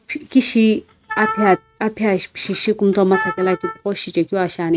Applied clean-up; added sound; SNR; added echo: neural mask model RNNoise.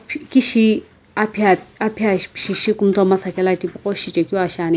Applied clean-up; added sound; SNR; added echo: none; none; none; none.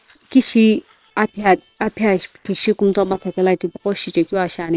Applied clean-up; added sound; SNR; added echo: neural separator model SepFormer WHAM!.